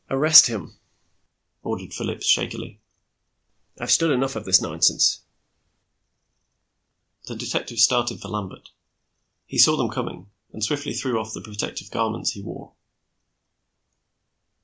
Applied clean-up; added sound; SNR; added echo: none; none; none; none.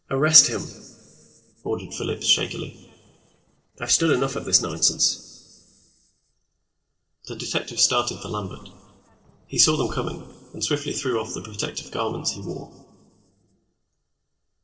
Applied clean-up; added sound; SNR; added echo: neural separator model SepFormer DNS4.